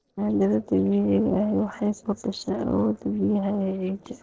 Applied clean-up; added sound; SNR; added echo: neural separator model SepFormer DNS4.